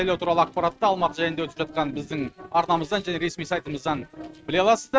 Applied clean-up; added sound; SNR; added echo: neural mask model RNNoise.